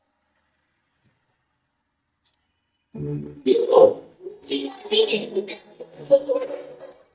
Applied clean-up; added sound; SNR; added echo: neural mask model DeepFilterNet 3.